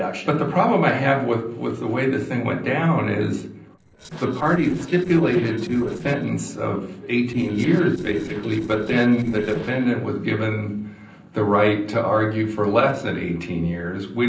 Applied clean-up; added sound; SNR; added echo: neural separator model SepFormer DNS4.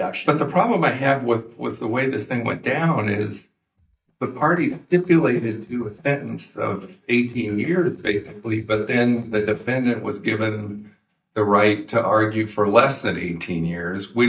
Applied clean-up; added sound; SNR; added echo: neural mask model DeepFilterNet 3.